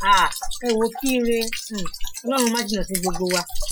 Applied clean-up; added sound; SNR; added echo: classical method Wiener filter.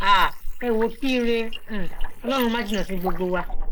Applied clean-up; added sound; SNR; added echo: neural mask model Resemble Enhance denoiser.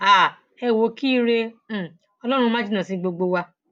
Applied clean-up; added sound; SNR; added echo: none; none; none; none.